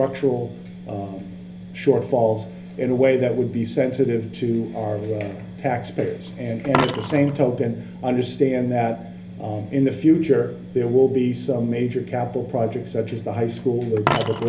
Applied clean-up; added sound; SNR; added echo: none; Coin (dropping); 13 dB; reverberation time 0.3 s.